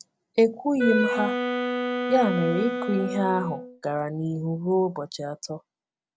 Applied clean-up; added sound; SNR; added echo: none; Wind instrument, woodwind instrument; 3 dB; none.